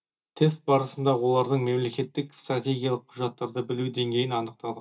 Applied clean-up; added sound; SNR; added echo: none; none; none; reverberation time 0.2 s.